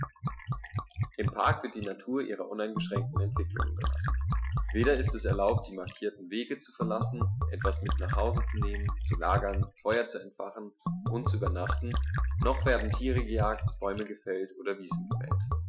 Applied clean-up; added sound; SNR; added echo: classical method Wiener filter.